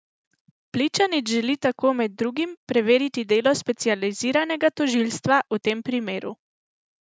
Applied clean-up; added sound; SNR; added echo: none; none; none; none.